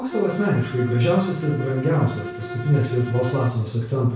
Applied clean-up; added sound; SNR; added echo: none; Bowed string instrument; 13 dB; reverberation time 0.6 s.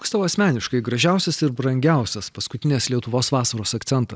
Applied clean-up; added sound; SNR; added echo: none; none; none; none.